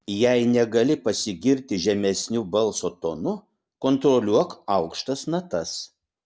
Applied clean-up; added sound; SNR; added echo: none; none; none; none.